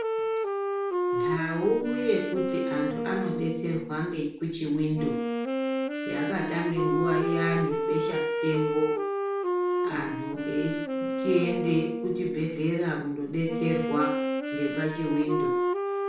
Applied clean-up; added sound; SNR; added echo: none; Wind instrument, woodwind instrument; 0 dB; reverberation time 0.5 s.